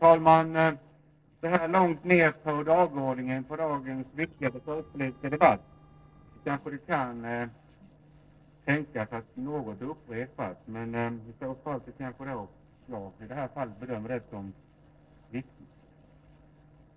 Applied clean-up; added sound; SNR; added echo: neural separator model SepFormer DNS4.